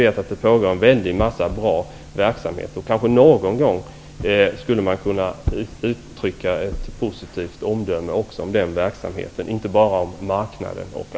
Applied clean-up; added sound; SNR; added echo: none; none; none; none.